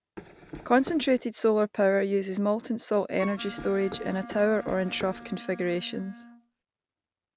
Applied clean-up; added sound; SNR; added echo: none; Run + Wind instrument, woodwind instrument; 15 dB; none.